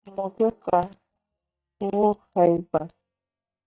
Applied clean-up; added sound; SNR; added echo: neural mask model DeepFilterNet 3.